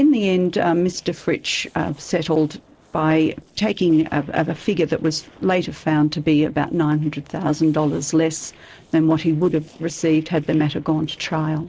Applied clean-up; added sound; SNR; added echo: neural separator model SepFormer DNS4.